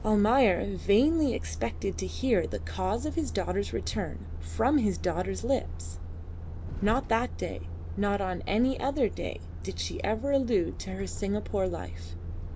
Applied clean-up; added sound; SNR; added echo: none; Truck; 7 dB; none.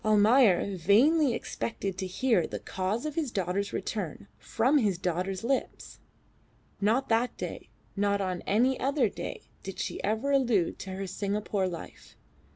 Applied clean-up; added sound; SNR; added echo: none; none; none; none.